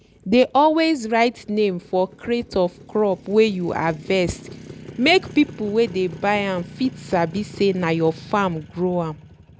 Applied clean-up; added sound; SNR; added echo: none; Motorcycle; 19 dB; none.